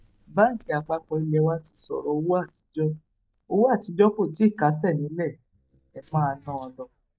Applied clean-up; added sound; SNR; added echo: neural mask model DeepFilterNet 3.